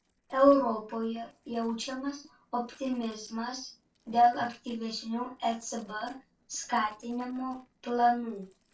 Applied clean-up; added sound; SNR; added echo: neural separator model SepFormer DNS4.